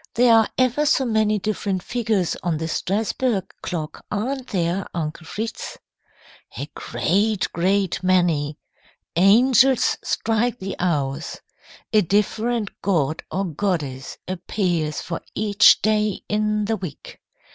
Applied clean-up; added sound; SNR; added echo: none; none; none; none.